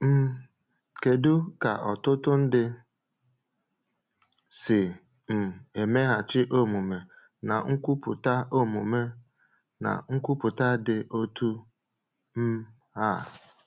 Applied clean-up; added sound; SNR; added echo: none; none; none; none.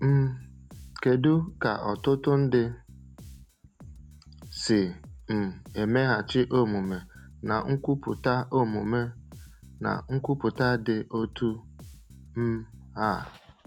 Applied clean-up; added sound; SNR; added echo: none; Bass guitar; 20 dB; none.